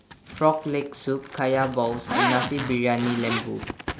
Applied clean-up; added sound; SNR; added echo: none; Zipper (clothing); 6 dB; none.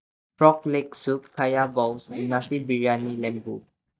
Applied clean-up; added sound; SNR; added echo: neural mask model DeepFilterNet 3.